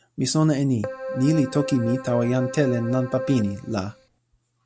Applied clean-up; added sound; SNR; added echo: none; Keyboard (musical); 9 dB; none.